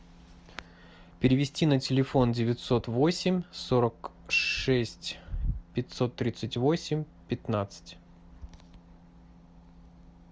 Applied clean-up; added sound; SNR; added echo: none; none; none; none.